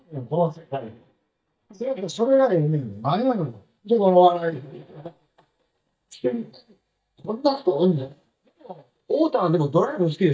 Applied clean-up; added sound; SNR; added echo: neural mask model DeepFilterNet 3.